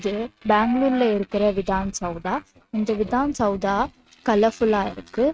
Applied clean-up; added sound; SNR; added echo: neural mask model RNNoise.